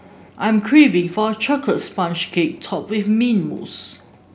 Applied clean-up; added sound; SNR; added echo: none; none; none; none.